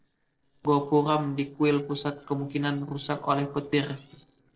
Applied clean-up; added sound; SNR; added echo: neural separator model SepFormer DNS4.